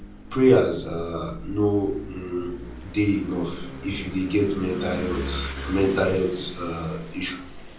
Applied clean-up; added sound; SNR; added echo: none; Engine / Vehicle; 10 dB; reverberation time 0.6 s.